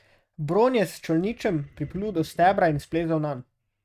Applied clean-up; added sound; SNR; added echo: neural mask model RNNoise.